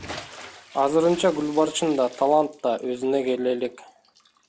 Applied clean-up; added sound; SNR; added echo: none; Bathtub (filling or washing) / Splash, splatter; 20 dB; none.